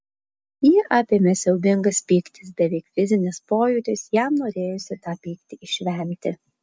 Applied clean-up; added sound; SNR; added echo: none; none; none; none.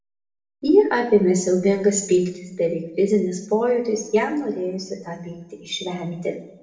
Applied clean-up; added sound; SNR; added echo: none; none; none; reverberation time 0.7 s.